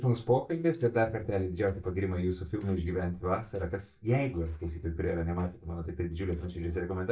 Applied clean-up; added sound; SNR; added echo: neural mask model DeepFilterNet 3.